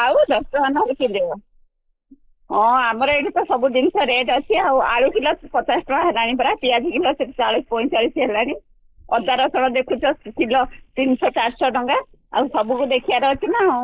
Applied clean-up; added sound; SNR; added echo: neural mask model Resemble Enhance denoiser.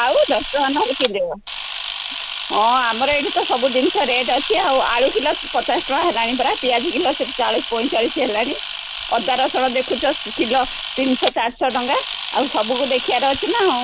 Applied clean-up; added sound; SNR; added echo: none; Camera; 8 dB; none.